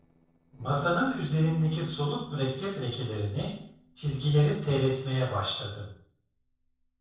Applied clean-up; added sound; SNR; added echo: neural separator model SepFormer DNS4.